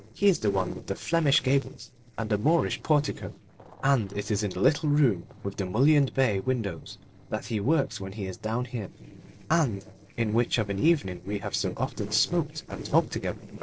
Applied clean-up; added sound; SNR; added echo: neural separator model SepFormer DNS4.